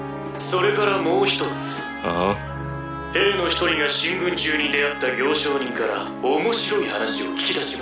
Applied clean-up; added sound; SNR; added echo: none; none; none; none.